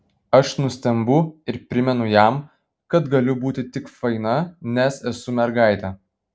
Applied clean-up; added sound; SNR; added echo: none; none; none; none.